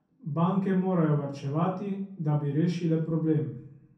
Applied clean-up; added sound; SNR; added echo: none; none; none; reverberation time 0.6 s.